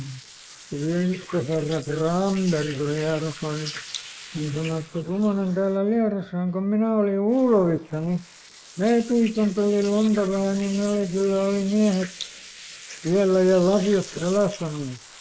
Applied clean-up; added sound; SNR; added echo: neural mask model Resemble Enhance denoiser.